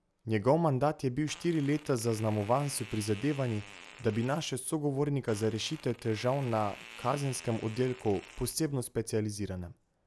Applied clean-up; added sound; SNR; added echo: none; Fart; 19 dB; none.